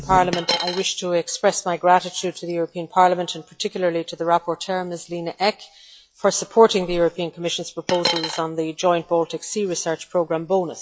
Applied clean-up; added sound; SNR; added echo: classical method log-MMSE.